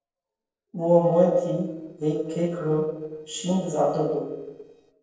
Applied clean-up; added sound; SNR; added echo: neural separator model SepFormer DNS4.